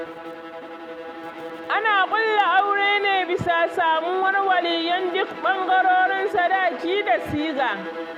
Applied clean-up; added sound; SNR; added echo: none; Bowed string instrument; 12 dB; none.